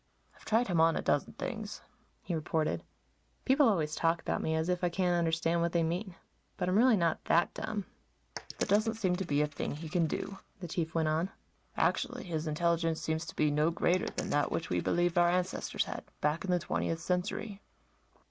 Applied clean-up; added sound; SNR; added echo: neural mask model Resemble Enhance denoiser.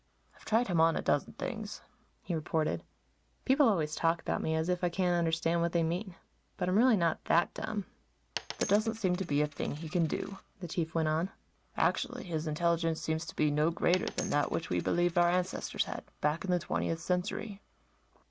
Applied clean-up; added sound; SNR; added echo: none; Coin (dropping); 15 dB; none.